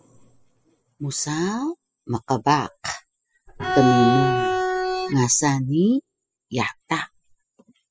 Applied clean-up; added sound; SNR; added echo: classical method spectral subtraction.